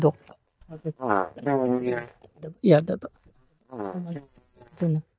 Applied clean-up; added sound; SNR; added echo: neural mask model DeepFilterNet 3.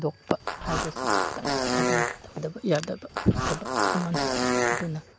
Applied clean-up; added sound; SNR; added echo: none; Fart; -4 dB; none.